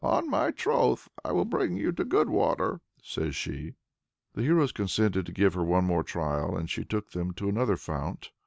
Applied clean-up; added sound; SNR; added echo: none; none; none; none.